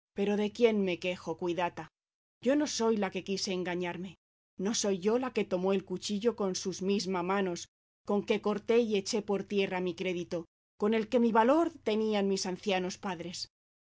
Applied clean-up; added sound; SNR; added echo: none; none; none; none.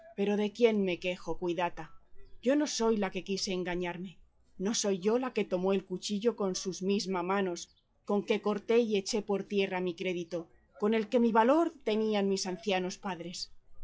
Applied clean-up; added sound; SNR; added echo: classical method log-MMSE.